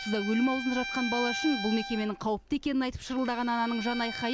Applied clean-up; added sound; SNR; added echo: none; Bowed string instrument; 8 dB; none.